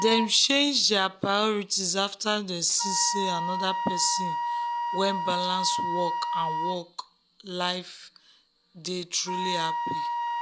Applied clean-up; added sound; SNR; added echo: none; Wind instrument, woodwind instrument; 4 dB; none.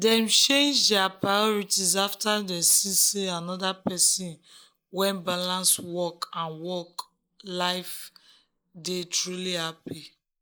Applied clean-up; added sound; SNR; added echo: neural mask model Resemble Enhance denoiser.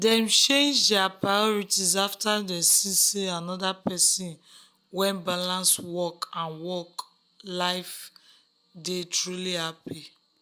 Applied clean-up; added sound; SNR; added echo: none; none; none; none.